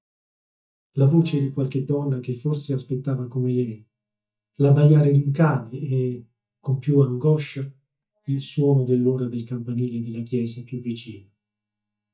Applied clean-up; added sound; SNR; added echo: neural mask model DeepFilterNet 3.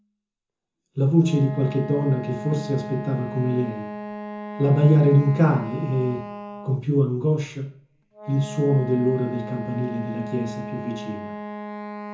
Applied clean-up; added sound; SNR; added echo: none; Wind instrument, woodwind instrument; 12 dB; reverberation time 0.6 s.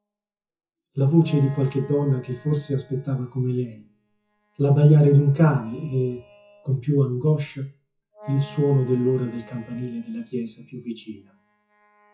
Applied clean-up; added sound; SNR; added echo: classical method WPE with log-MMSE.